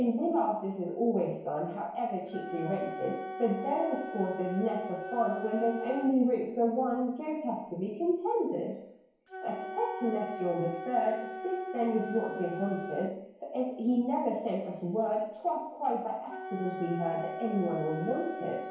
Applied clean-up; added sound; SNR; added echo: none; Wind instrument, woodwind instrument; 11 dB; reverberation time 1.0 s.